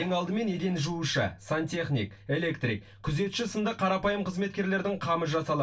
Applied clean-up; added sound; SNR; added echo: none; none; none; reverberation time 0.2 s.